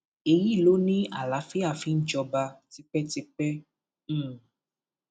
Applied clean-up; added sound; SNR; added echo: none; none; none; none.